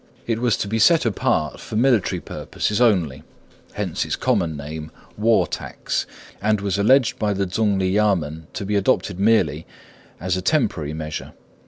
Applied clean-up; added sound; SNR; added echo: none; none; none; none.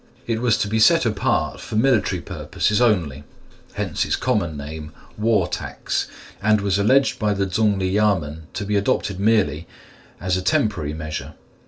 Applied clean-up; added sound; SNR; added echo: none; none; none; reverberation time 0.2 s.